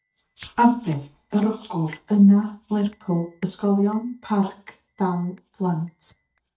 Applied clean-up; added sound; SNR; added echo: neural mask model DeepFilterNet 3.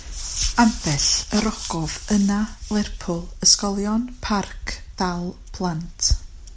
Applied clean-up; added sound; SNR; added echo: none; none; none; none.